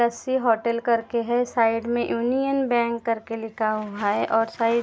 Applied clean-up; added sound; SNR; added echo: none; none; none; none.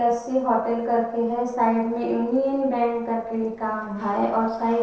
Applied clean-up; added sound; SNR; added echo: neural separator model SepFormer DNS4.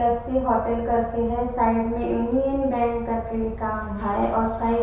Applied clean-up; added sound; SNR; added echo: none; Bird vocalization, bird call, bird song; 12 dB; reverberation time 0.7 s.